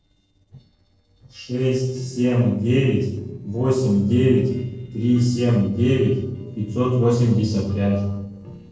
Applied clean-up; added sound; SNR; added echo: neural separator model SepFormer DNS4.